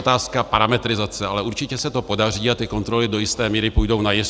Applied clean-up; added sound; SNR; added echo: none; none; none; none.